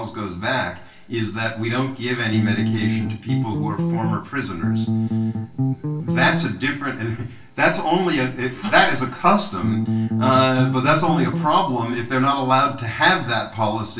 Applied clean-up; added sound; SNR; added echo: none; Bass guitar; 1 dB; reverberation time 0.3 s.